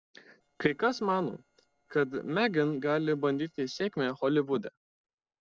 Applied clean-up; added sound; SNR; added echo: neural separator model SepFormer DNS4.